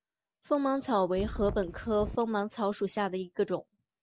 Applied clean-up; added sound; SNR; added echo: none; Wind; 8 dB; none.